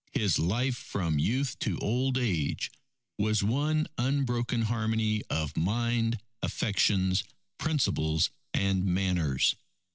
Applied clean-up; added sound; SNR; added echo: none; none; none; none.